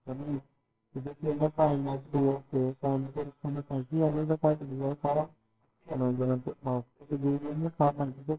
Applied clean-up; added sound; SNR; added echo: neural separator model SepFormer WHAMR!.